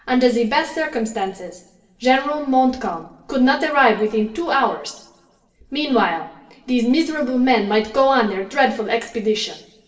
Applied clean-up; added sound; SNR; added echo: none; none; none; reverberation time 0.9 s.